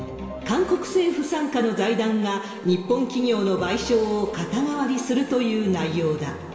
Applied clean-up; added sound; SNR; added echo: none; none; none; reverberation time 1.9 s.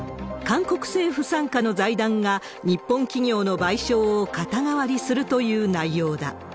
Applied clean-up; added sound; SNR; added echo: none; none; none; none.